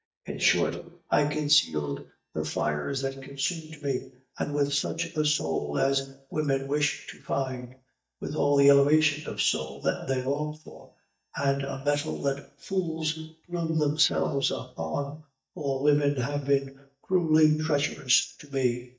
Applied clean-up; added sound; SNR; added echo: neural mask model DeepFilterNet 3.